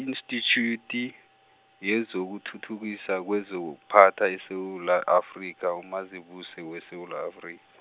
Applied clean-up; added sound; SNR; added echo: none; none; none; none.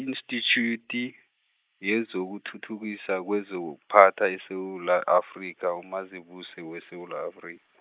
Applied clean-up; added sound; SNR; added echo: neural mask model Resemble Enhance denoiser.